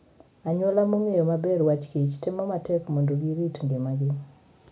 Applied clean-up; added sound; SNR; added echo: none; none; none; none.